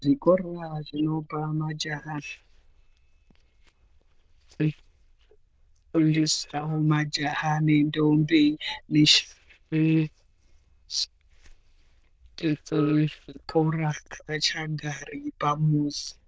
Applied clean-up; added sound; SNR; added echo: neural diffusion model UNIVERSE++.